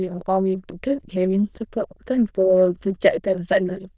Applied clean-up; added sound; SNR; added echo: neural diffusion model UNIVERSE++.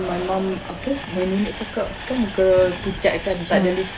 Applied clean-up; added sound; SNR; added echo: none; Train; 12 dB; none.